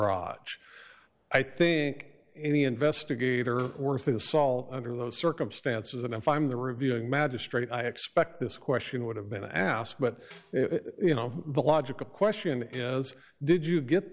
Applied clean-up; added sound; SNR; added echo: none; Tambourine; 14 dB; none.